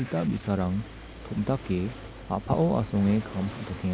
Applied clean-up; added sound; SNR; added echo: none; Waves, surf + Engine starting / Car; 14 dB; none.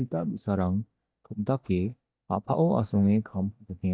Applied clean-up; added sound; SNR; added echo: neural mask model DeepFilterNet 3.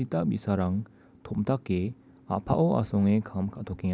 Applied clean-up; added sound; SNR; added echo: none; none; none; none.